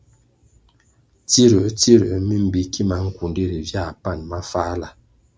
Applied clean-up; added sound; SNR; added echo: none; none; none; none.